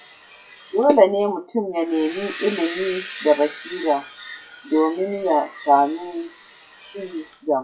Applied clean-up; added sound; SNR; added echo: classical method WPE with log-MMSE.